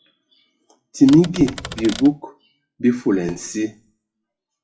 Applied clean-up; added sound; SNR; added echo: classical method WPE with log-MMSE.